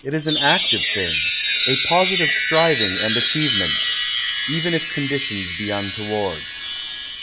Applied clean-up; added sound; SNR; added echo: none; Chime; -2 dB; none.